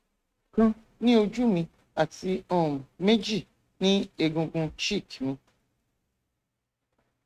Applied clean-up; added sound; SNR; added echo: neural mask model RNNoise.